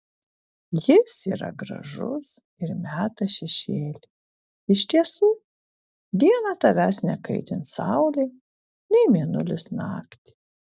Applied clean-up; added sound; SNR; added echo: none; none; none; none.